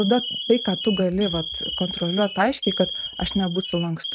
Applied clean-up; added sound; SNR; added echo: neural mask model RNNoise.